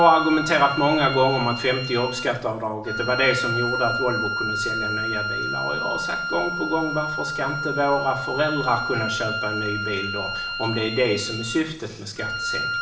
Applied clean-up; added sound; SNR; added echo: none; Wind instrument, woodwind instrument; 4 dB; reverberation time 0.6 s.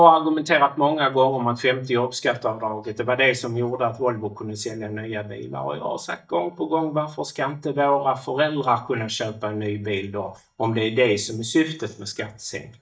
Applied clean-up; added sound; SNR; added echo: neural mask model DeepFilterNet 3.